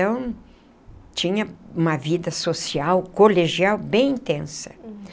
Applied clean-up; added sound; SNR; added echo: none; none; none; none.